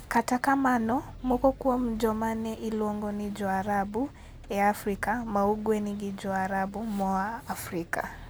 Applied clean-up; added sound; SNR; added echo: none; Engine; 19 dB; none.